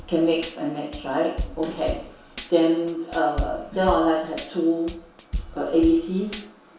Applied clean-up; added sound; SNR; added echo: none; Tambourine / Drum / Drum kit; 11 dB; reverberation time 0.6 s.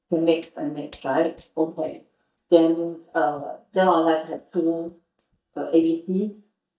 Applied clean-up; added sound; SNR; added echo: neural mask model DeepFilterNet 3.